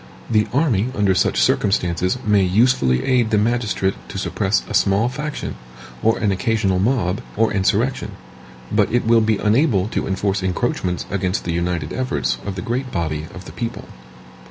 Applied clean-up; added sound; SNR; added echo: none; none; none; none.